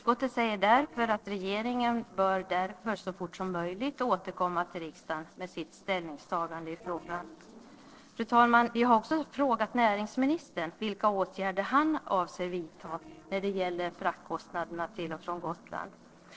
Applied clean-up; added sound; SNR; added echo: neural separator model SepFormer DNS4.